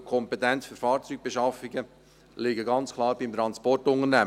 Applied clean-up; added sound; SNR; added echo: none; none; none; none.